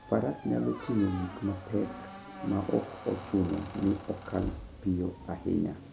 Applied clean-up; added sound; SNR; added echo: none; Squeak; 14 dB; none.